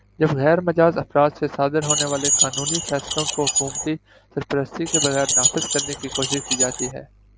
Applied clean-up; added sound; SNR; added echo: none; Keys jangling; 0 dB; none.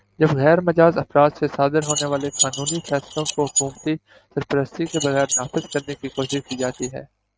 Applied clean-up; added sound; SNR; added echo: neural mask model RNNoise.